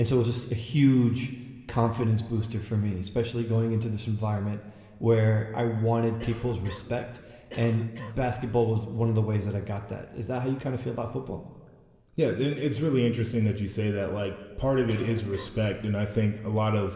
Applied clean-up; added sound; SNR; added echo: none; Cough; 18 dB; reverberation time 1.9 s.